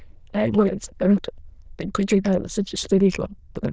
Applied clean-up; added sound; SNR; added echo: neural diffusion model UNIVERSE++.